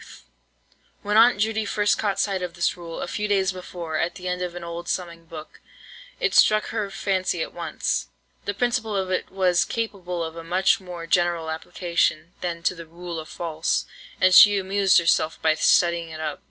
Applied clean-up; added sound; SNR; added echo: none; none; none; none.